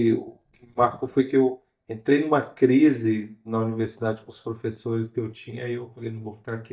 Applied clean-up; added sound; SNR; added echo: neural mask model DeepFilterNet 3.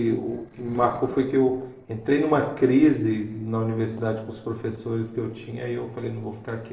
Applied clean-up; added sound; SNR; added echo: neural separator model SepFormer DNS4.